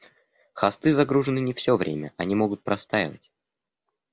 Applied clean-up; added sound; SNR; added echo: none; none; none; none.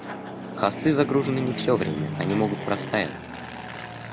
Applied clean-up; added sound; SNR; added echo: none; Fixed-wing aircraft, airplane; 6 dB; none.